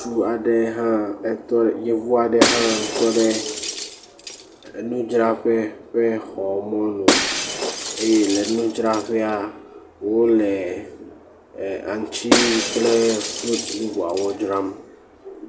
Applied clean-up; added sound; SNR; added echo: none; Shatter; 3 dB; none.